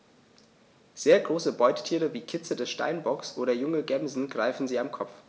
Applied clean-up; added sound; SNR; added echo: none; none; none; none.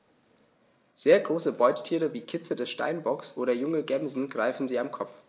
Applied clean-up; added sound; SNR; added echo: neural mask model Resemble Enhance denoiser.